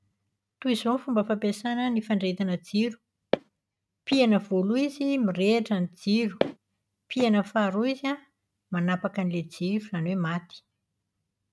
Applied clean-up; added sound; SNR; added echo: neural mask model RNNoise.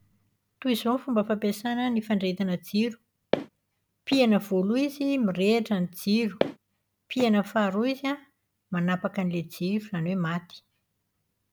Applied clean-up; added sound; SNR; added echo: none; Walk, footsteps; 10 dB; none.